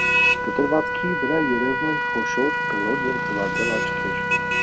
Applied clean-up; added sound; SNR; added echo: none; Motor vehicle (road) + Trumpet; -4 dB; none.